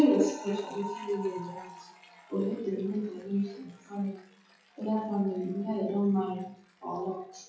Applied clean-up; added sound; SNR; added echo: classical method WPE with log-MMSE.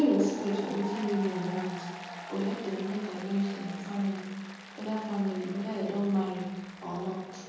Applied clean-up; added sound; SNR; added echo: none; Applause; 13 dB; reverberation time 1.3 s.